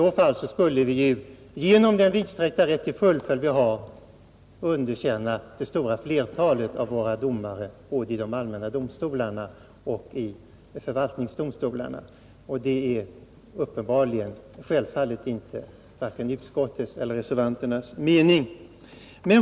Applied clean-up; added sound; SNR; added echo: none; none; none; none.